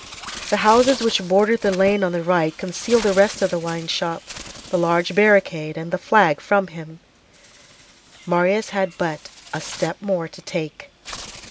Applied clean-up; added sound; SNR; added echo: none; Bird; 17 dB; none.